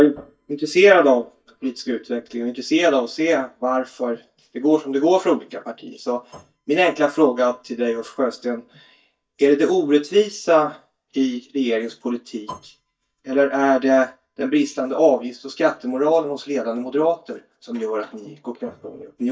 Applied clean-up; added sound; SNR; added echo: neural mask model DeepFilterNet 3.